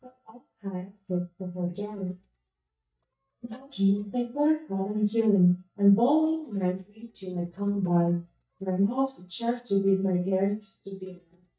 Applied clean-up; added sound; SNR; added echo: neural mask model DeepFilterNet 3.